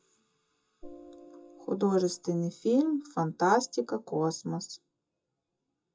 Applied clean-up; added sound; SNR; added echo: classical method WPE with log-MMSE.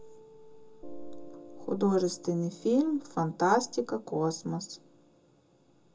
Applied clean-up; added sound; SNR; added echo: none; Piano; 15 dB; reverberation time 0.2 s.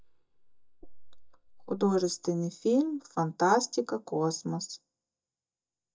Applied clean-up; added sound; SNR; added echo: neural mask model DeepFilterNet 3.